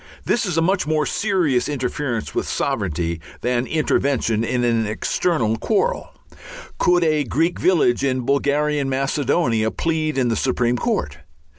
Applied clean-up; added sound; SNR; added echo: none; none; none; none.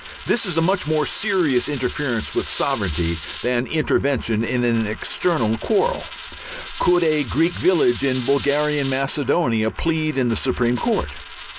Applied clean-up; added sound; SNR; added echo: none; Coin (dropping); 15 dB; none.